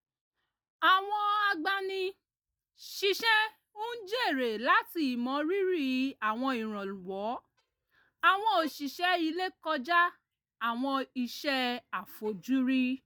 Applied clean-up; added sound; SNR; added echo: neural mask model DeepFilterNet 3.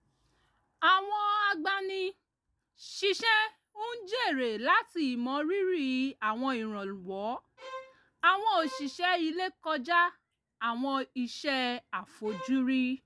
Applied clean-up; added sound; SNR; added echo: none; Bowed string instrument; 16 dB; none.